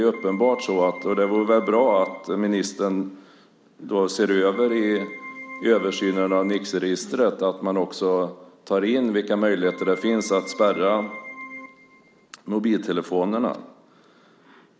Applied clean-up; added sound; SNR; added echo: none; Keyboard (musical); 16 dB; none.